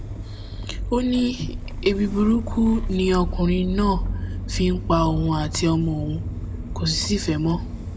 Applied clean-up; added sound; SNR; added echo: none; Engine starting / Motor vehicle (road); 5 dB; reverberation time 0.4 s.